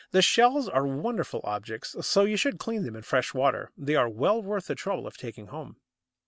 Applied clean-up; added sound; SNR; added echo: none; none; none; none.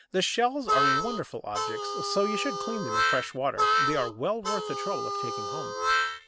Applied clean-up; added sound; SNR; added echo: none; Harmonica; -3 dB; none.